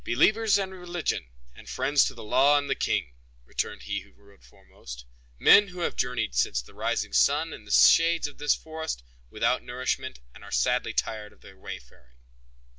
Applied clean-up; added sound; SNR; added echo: none; none; none; none.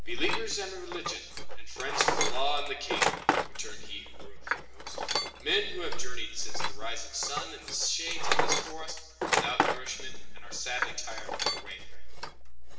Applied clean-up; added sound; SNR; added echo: none; Tools; 4 dB; reverberation time 1.1 s.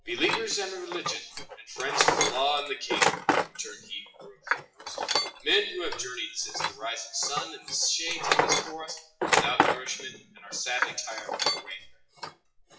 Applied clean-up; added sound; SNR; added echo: classical method WPE with log-MMSE.